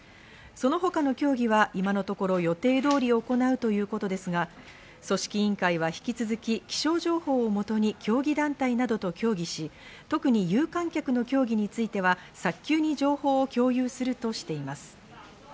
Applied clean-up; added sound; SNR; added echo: none; none; none; none.